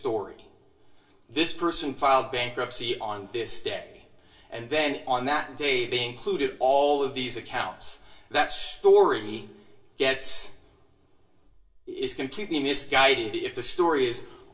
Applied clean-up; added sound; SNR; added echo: none; none; none; reverberation time 0.2 s.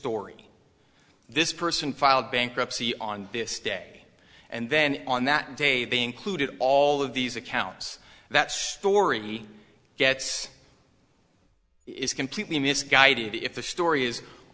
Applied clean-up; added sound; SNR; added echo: none; none; none; none.